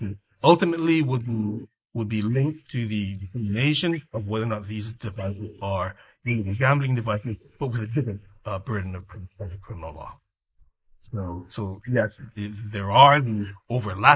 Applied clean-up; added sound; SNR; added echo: neural mask model Resemble Enhance denoiser.